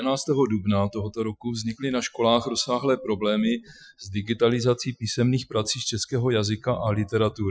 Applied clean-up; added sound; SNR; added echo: classical method Wiener filter.